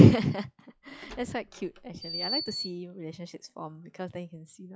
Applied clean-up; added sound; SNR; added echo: classical method log-MMSE.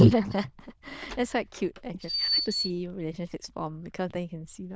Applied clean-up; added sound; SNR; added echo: neural diffusion model UNIVERSE++.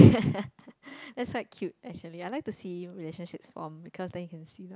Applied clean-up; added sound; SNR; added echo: none; none; none; none.